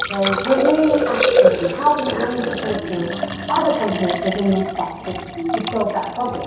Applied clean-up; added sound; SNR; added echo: none; Liquid; 1 dB; reverberation time 0.7 s.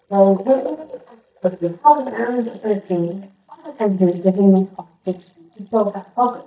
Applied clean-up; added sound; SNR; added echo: neural mask model DeepFilterNet 3.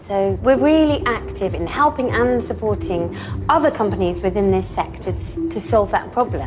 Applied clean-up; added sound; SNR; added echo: none; none; none; none.